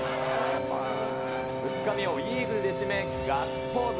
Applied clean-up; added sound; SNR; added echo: none; Wind instrument, woodwind instrument; 1 dB; none.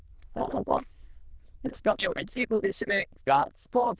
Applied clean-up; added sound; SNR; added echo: neural diffusion model UNIVERSE++.